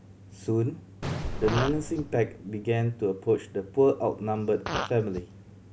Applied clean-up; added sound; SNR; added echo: none; Fart + Explosion; 8 dB; none.